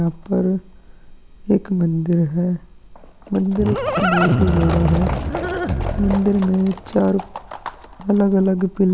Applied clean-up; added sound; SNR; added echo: none; Livestock, farm animals, working animals; 5 dB; none.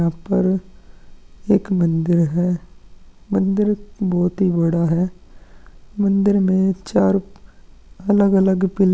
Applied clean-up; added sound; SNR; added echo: none; none; none; none.